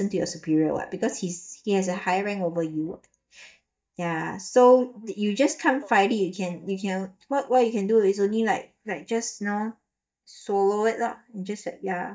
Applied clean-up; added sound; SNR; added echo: neural mask model DeepFilterNet 3.